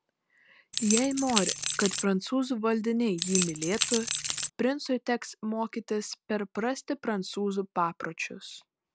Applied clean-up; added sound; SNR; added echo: none; Rattle / Keys jangling; 0 dB; none.